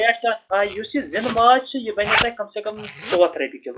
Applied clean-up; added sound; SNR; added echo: classical method log-MMSE.